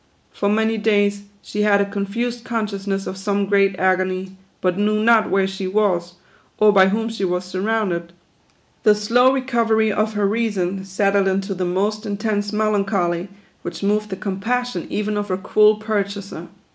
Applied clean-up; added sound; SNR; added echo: none; none; none; none.